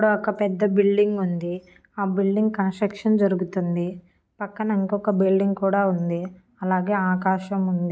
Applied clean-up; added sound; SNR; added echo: none; none; none; none.